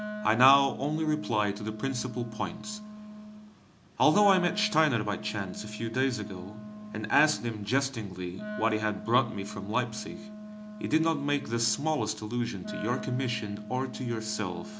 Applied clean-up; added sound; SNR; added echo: none; Wind instrument, woodwind instrument; 11 dB; none.